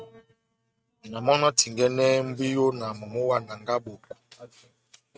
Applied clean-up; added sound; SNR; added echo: neural mask model RNNoise.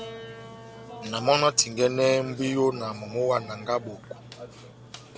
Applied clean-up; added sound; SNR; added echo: none; Burping, eructation + Piano; 15 dB; none.